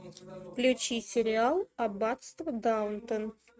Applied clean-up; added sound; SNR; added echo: neural mask model RNNoise.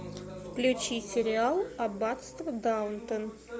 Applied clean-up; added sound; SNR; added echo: none; Bass guitar; 20 dB; none.